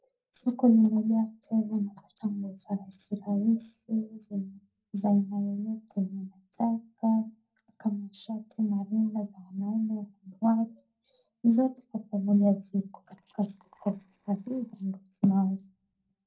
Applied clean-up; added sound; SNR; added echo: neural separator model SepFormer DNS4.